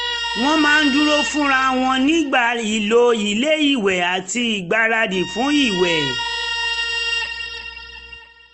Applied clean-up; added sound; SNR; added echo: none; Guitar; 7 dB; none.